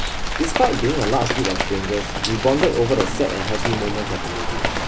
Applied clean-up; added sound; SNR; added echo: none; Rain; 1 dB; none.